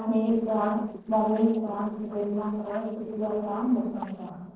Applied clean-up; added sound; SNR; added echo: neural separator model SepFormer DNS4.